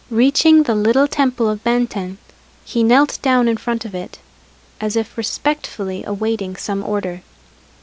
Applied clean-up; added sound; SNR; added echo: none; none; none; none.